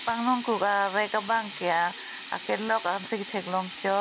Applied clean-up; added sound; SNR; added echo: none; Sink (filling or washing); 13 dB; none.